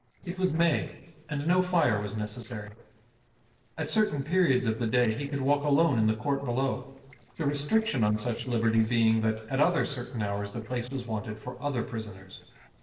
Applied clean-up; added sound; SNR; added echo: neural separator model SepFormer DNS4.